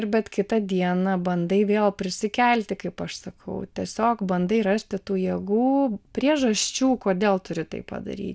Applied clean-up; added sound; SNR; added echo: none; none; none; none.